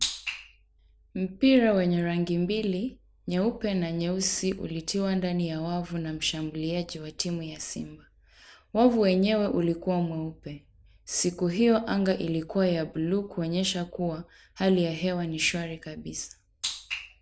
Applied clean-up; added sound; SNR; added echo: none; none; none; none.